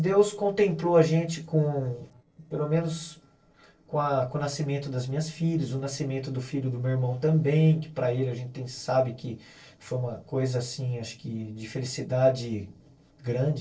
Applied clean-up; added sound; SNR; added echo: neural separator model SepFormer DNS4.